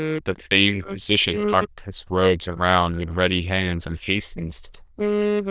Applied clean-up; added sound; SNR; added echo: neural diffusion model UNIVERSE++.